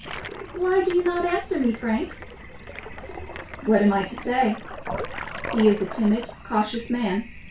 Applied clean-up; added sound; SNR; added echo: none; Toilet flush; 12 dB; reverberation time 0.2 s.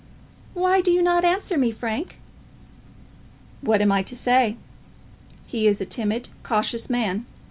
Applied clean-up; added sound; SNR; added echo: none; none; none; none.